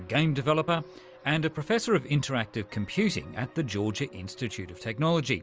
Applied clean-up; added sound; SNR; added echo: none; none; none; none.